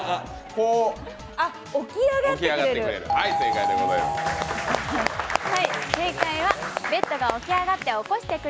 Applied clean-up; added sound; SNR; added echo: none; Fart + Piano; 20 dB; none.